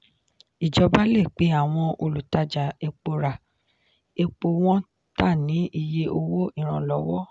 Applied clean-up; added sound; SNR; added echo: none; none; none; none.